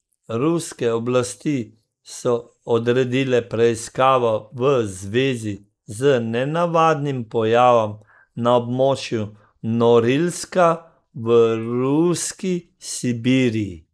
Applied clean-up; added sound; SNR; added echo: neural mask model Resemble Enhance denoiser.